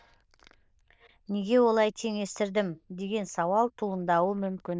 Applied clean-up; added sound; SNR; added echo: neural diffusion model UNIVERSE++.